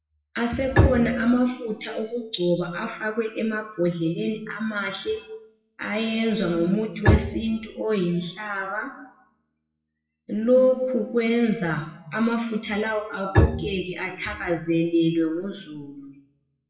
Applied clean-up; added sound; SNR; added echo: classical method WPE with log-MMSE.